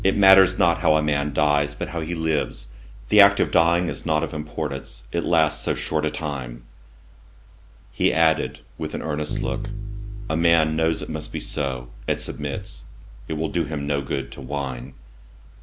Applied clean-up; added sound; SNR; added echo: none; Bass guitar; 12 dB; none.